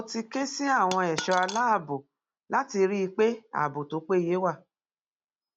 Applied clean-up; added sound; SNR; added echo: none; Coin (dropping); 8 dB; none.